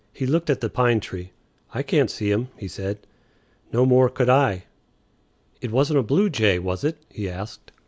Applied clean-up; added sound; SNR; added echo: none; none; none; none.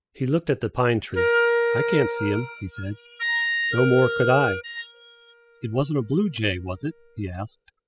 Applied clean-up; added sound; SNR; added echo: classical method spectral subtraction.